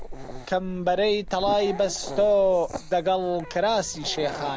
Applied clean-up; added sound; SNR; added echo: none; Dog; 12 dB; none.